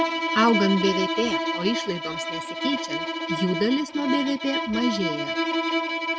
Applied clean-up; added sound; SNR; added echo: none; Bowed string instrument; 1 dB; none.